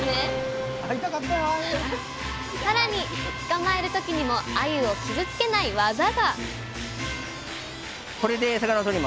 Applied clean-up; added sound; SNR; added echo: none; none; none; none.